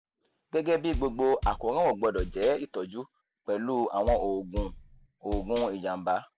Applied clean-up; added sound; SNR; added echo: none; Bass drum; 8 dB; none.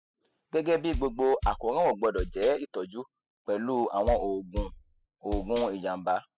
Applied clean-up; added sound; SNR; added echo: classical method spectral subtraction.